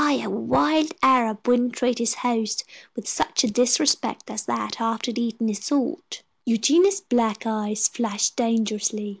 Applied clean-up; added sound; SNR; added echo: none; none; none; none.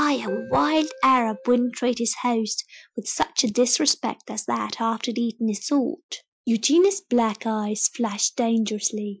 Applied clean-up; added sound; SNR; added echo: classical method Wiener filter.